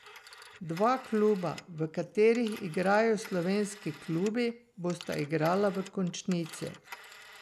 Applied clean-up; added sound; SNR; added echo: none; Telephone; 19 dB; none.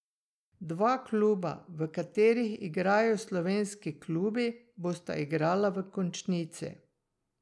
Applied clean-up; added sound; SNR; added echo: none; none; none; none.